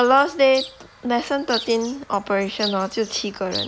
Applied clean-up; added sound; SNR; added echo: none; Chirp, tweet; 13 dB; none.